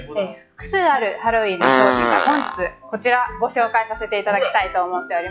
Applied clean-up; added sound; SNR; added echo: classical method log-MMSE.